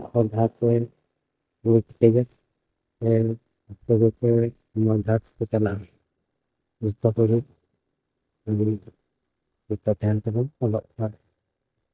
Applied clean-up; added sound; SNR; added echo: neural mask model DeepFilterNet 3.